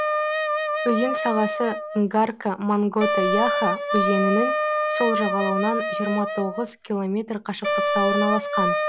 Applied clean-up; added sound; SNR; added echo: none; Wind instrument, woodwind instrument; 0 dB; none.